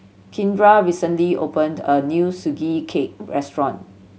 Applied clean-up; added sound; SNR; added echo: none; none; none; none.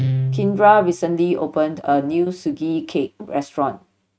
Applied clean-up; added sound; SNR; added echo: neural mask model RNNoise.